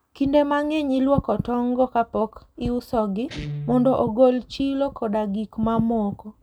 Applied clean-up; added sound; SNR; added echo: none; Guitar; 18 dB; none.